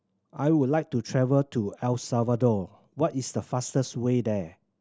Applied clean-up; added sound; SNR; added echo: none; none; none; none.